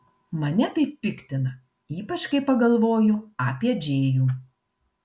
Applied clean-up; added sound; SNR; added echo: none; none; none; none.